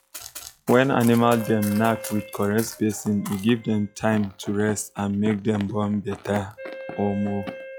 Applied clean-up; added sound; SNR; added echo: classical method log-MMSE.